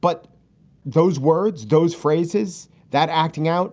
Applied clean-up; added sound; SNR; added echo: none; none; none; none.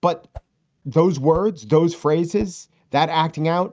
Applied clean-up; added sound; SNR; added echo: neural mask model RNNoise.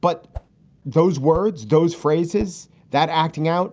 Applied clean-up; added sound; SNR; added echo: none; Whoosh, swoosh, swish; 15 dB; none.